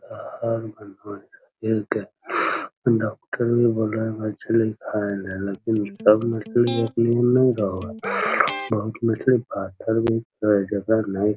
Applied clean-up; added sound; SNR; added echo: none; Electric guitar; 14 dB; none.